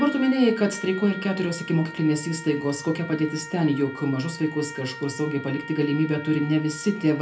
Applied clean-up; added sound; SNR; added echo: none; Trumpet; 14 dB; reverberation time 0.3 s.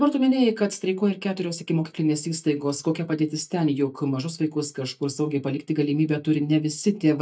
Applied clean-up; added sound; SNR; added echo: neural mask model DeepFilterNet 3.